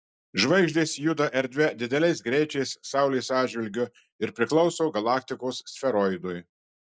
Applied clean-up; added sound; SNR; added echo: none; none; none; none.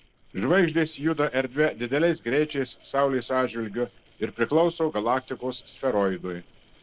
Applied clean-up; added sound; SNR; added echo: neural separator model SepFormer DNS4.